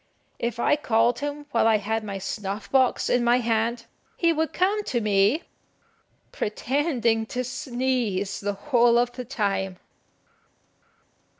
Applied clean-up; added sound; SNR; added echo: none; none; none; none.